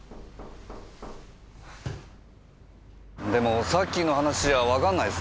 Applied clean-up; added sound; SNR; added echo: none; Knock; 17 dB; none.